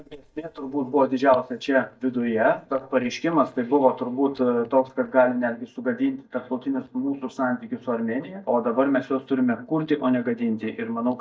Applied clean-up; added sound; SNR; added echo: neural mask model DeepFilterNet 3.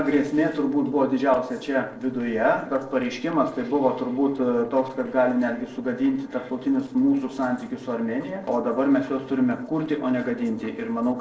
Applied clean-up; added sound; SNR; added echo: neural separator model SepFormer DNS4.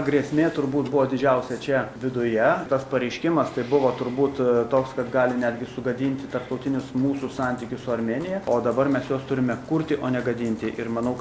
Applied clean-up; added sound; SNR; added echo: none; none; none; none.